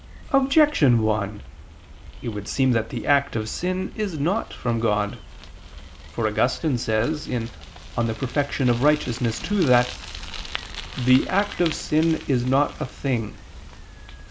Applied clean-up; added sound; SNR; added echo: none; Bicycle; 14 dB; none.